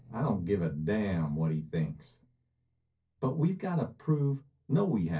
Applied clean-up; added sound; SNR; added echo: neural separator model SepFormer DNS4.